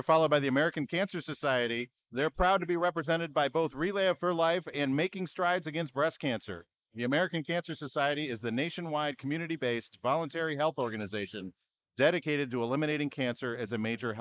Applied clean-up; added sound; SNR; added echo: neural mask model Resemble Enhance denoiser.